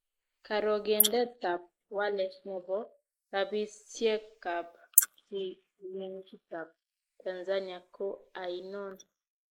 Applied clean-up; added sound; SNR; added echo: neural mask model Resemble Enhance denoiser.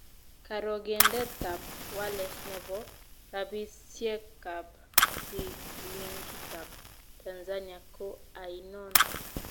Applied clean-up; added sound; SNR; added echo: none; Fire; -5 dB; none.